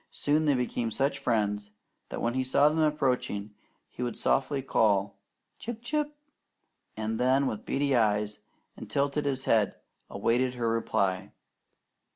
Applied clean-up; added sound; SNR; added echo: none; none; none; none.